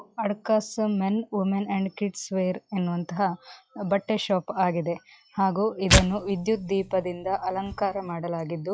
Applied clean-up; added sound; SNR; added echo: classical method log-MMSE.